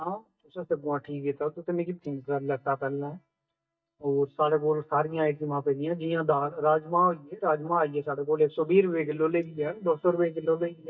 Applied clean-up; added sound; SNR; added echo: neural mask model DeepFilterNet 3.